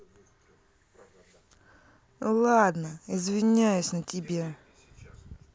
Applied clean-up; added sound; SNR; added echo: none; none; none; none.